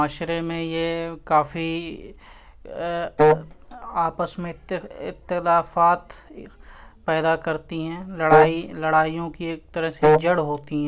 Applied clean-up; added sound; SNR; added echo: none; Wind instrument, woodwind instrument; -4 dB; none.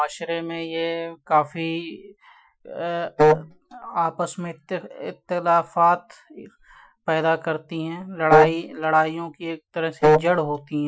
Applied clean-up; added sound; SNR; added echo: classical method Wiener filter.